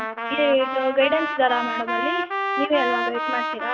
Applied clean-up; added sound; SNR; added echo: none; Trumpet; 2 dB; none.